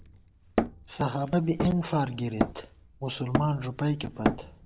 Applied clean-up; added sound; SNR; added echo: none; Hammer; 3 dB; none.